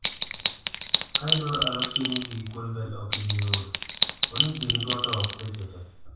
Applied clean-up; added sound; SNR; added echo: none; Chink, clink; -3 dB; reverberation time 0.7 s.